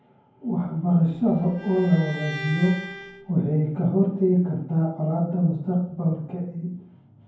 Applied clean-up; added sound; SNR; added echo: none; Bowed string instrument; 14 dB; reverberation time 0.9 s.